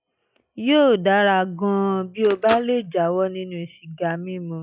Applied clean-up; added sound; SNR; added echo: classical method log-MMSE.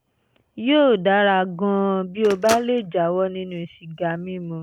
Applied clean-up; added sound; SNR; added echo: none; Telephone; 17 dB; none.